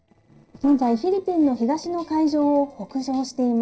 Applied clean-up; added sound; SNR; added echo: neural separator model SepFormer DNS4.